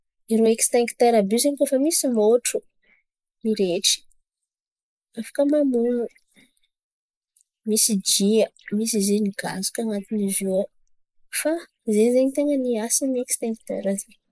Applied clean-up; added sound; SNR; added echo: neural mask model Resemble Enhance denoiser.